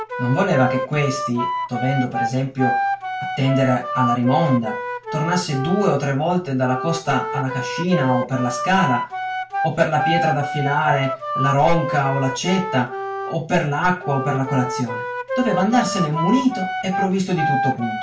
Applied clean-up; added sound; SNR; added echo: none; Wind instrument, woodwind instrument; 4 dB; reverberation time 0.1 s.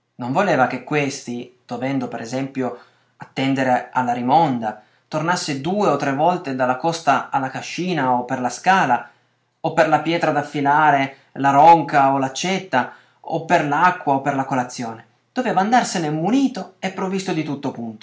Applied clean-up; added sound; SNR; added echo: none; none; none; none.